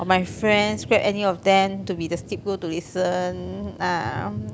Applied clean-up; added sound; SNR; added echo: none; Thunder; 14 dB; none.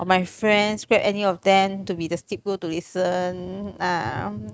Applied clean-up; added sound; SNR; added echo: neural mask model RNNoise.